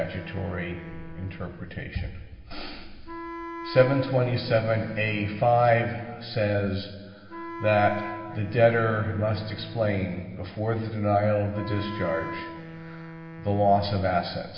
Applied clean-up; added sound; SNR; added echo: none; Wind instrument, woodwind instrument; 14 dB; reverberation time 2.0 s.